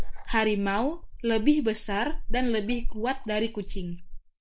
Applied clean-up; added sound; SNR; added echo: neural mask model Resemble Enhance denoiser.